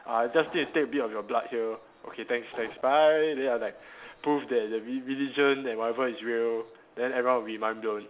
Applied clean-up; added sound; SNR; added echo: none; none; none; none.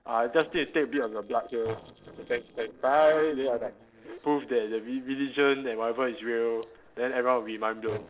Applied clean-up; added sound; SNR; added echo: neural separator model SepFormer DNS4.